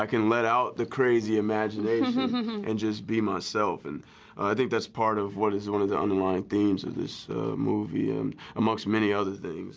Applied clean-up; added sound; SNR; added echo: none; none; none; none.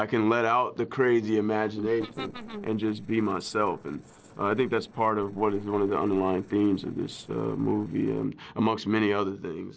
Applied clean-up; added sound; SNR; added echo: neural separator model SepFormer DNS4.